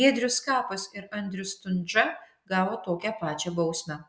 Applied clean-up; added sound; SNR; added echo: none; none; none; none.